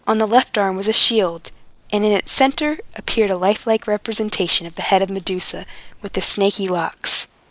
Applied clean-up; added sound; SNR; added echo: neural mask model Resemble Enhance denoiser.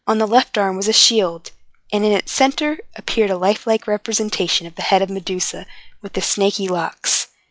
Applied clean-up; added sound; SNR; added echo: classical method log-MMSE.